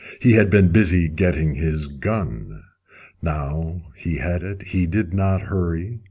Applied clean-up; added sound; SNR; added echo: none; none; none; none.